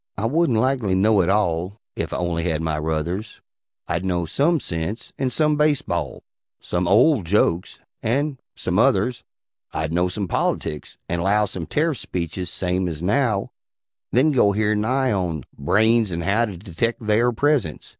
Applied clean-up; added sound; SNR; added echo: none; none; none; none.